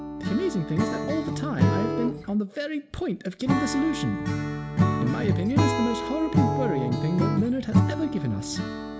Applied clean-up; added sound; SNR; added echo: none; Acoustic guitar / Strum; -2 dB; reverberation time 0.6 s.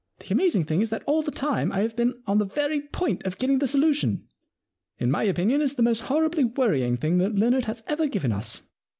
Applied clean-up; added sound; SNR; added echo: none; none; none; none.